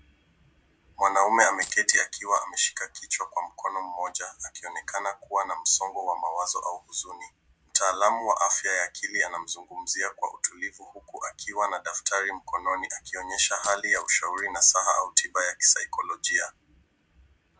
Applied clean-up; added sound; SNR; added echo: none; Coin (dropping); 16 dB; none.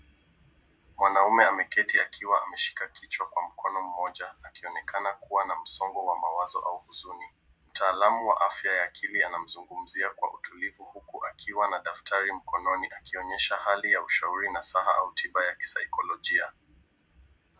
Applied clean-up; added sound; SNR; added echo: none; none; none; none.